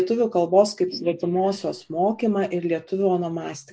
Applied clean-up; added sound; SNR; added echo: neural mask model Resemble Enhance denoiser.